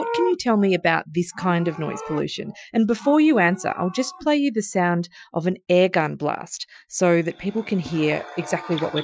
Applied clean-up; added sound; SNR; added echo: classical method Wiener filter.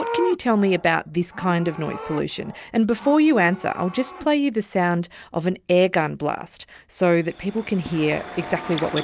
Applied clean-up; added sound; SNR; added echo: none; Livestock, farm animals, working animals; 15 dB; none.